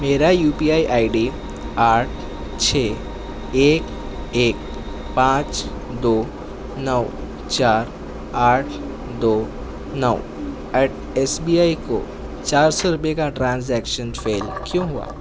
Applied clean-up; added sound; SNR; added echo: none; Engine; 9 dB; none.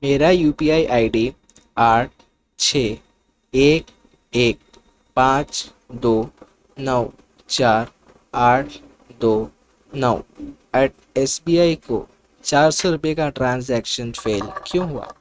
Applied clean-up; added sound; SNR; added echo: neural mask model RNNoise.